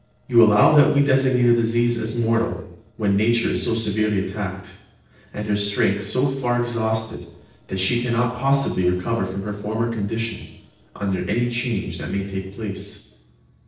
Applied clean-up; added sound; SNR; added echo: neural separator model SepFormer DNS4.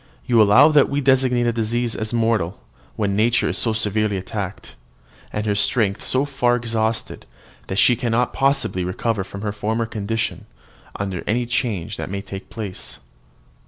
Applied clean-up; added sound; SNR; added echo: none; none; none; none.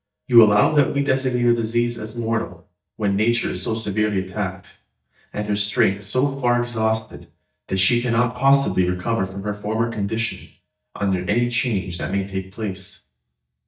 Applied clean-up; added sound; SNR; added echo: neural mask model DeepFilterNet 3.